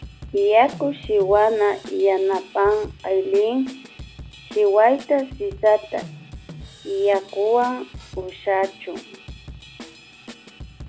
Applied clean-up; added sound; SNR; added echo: none; Drum / Drum kit; 18 dB; none.